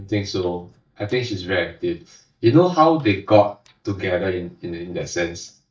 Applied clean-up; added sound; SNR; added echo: neural mask model DeepFilterNet 3.